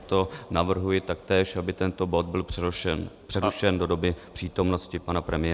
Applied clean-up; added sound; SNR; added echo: none; none; none; none.